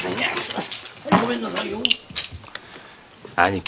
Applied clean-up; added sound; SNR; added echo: none; none; none; none.